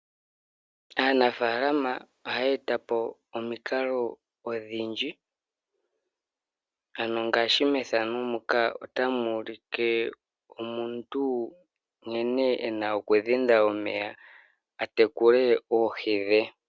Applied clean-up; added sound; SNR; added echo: none; none; none; none.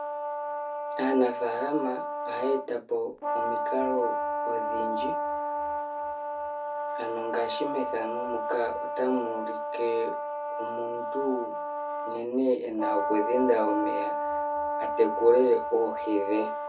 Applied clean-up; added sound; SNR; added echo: none; Brass instrument; 2 dB; reverberation time 0.3 s.